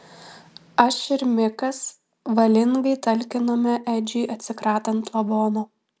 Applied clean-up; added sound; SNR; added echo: none; none; none; none.